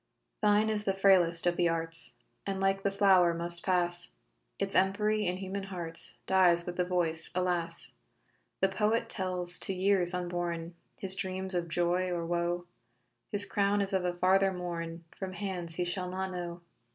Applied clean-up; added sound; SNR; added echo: none; none; none; none.